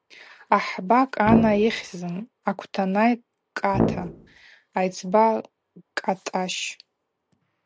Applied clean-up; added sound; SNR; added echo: none; Brass instrument; 1 dB; none.